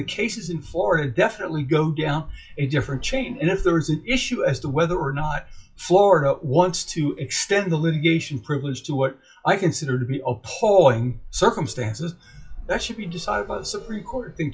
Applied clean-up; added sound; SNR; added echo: classical method WPE with log-MMSE.